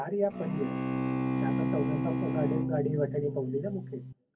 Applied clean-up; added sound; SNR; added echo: none; Bowed string instrument; -2 dB; reverberation time 0.3 s.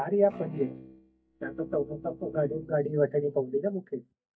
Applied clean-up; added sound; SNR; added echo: neural mask model DeepFilterNet 3.